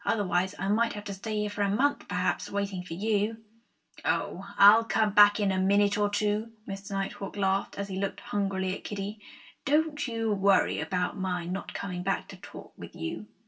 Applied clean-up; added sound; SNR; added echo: none; none; none; reverberation time 0.2 s.